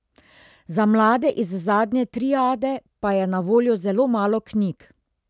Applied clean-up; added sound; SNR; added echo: none; none; none; none.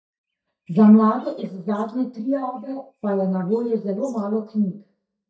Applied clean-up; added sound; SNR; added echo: neural mask model DeepFilterNet 3.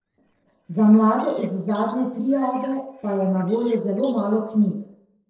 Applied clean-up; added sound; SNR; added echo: neural separator model SepFormer DNS4.